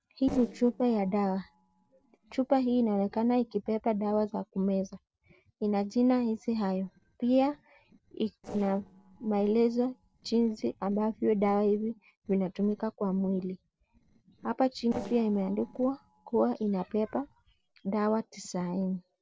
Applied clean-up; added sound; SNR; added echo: neural separator model SepFormer DNS4.